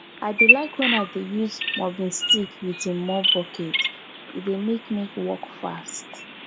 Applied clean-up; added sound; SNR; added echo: none; Bird vocalization, bird call, bird song; -2 dB; none.